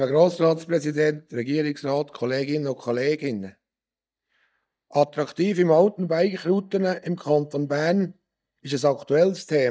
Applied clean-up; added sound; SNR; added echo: neural mask model DeepFilterNet 3.